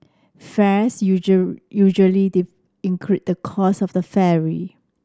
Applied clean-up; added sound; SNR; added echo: none; none; none; none.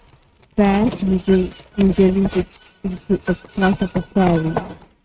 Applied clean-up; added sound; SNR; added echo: neural mask model RNNoise.